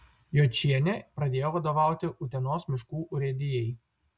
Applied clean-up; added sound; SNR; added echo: none; none; none; none.